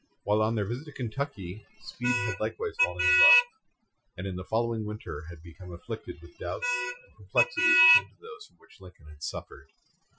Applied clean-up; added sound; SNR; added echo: classical method Wiener filter.